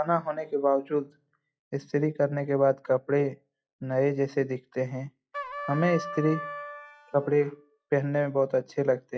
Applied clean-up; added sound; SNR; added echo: classical method log-MMSE.